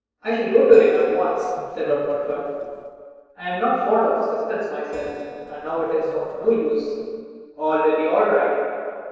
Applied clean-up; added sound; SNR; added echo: neural separator model SepFormer DNS4.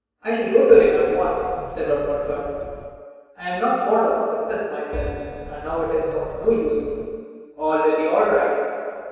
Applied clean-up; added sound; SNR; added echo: none; Keyboard (musical); 17 dB; reverberation time 2.2 s.